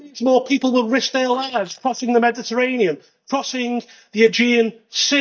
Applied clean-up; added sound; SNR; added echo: neural mask model DeepFilterNet 3.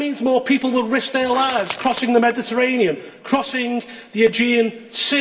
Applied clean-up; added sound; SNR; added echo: none; Crushing / Wood; 14 dB; reverberation time 2.0 s.